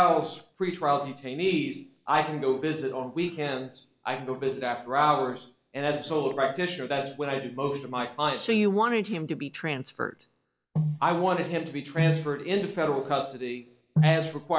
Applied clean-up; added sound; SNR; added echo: none; none; none; none.